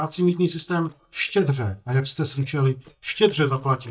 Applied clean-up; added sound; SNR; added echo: neural mask model DeepFilterNet 3.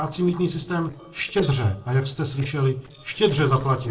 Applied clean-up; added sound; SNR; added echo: neural separator model SepFormer DNS4.